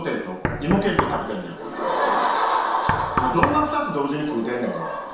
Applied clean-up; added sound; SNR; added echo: none; Knock; 6 dB; reverberation time 0.7 s.